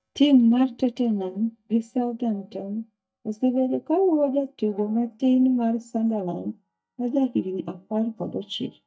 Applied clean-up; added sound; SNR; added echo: neural mask model DeepFilterNet 3.